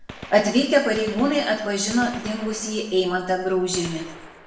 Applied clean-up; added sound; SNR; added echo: none; Gunshot, gunfire; 17 dB; reverberation time 0.8 s.